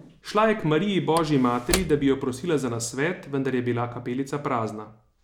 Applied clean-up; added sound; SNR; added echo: none; Slam / Wood; 14 dB; none.